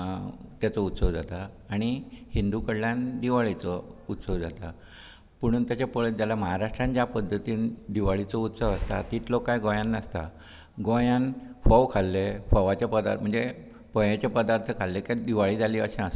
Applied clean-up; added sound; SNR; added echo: none; none; none; none.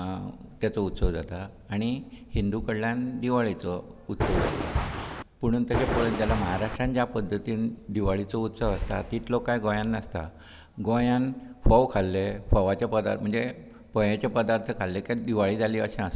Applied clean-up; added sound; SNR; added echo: none; Thunder; 1 dB; none.